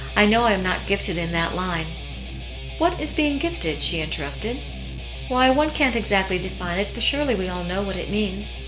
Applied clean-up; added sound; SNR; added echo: none; Guitar; 12 dB; reverberation time 1.5 s.